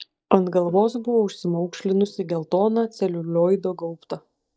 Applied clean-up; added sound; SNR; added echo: neural mask model DeepFilterNet 3.